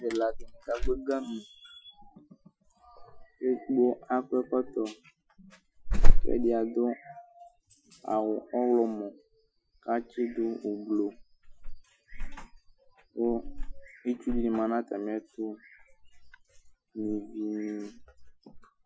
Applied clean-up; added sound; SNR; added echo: classical method Wiener filter.